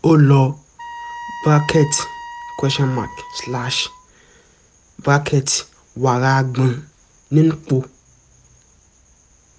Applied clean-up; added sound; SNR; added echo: none; Wind instrument, woodwind instrument; 14 dB; none.